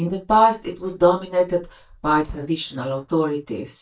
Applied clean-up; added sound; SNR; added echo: neural mask model DeepFilterNet 3.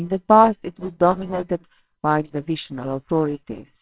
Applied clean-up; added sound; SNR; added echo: neural separator model SepFormer WHAMR!.